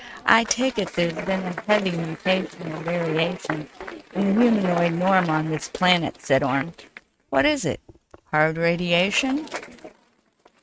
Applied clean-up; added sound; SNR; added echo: neural mask model RNNoise.